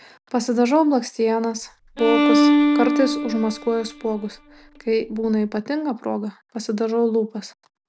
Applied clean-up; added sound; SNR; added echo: none; Bowed string instrument; -1 dB; none.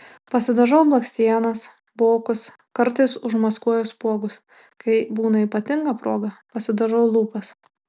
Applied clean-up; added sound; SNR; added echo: none; none; none; none.